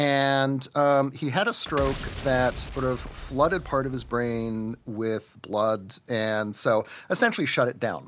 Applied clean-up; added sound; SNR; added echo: none; Boom; 12 dB; none.